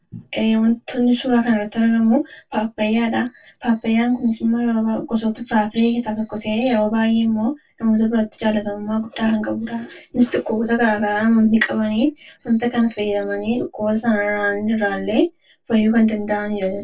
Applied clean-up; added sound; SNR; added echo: neural separator model SepFormer DNS4.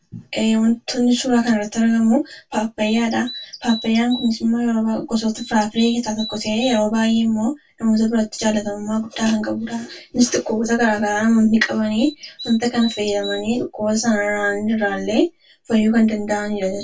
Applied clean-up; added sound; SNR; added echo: none; Bird vocalization, bird call, bird song; 15 dB; reverberation time 0.1 s.